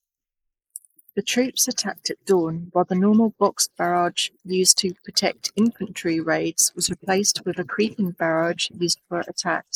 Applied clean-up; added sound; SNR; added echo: neural mask model Resemble Enhance denoiser.